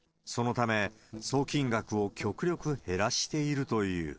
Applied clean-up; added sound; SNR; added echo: neural separator model SepFormer DNS4.